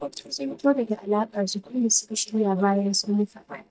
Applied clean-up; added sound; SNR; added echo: neural mask model DeepFilterNet 3.